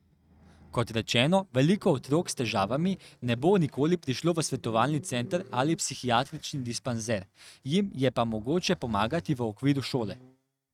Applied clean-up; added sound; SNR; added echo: neural mask model RNNoise.